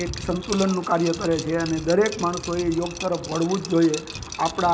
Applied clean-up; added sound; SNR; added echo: none; Liquid; 14 dB; none.